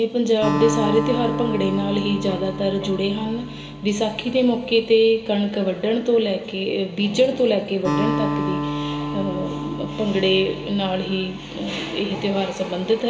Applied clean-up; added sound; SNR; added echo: none; Acoustic guitar; 7 dB; reverberation time 2.3 s.